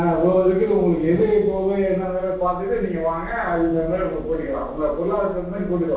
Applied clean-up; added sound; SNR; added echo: none; Wind; 17 dB; reverberation time 0.7 s.